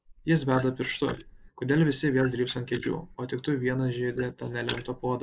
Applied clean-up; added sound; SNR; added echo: neural mask model Resemble Enhance denoiser.